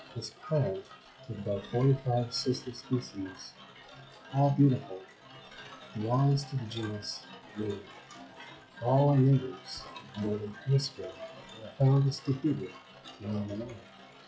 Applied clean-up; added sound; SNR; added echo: classical method log-MMSE.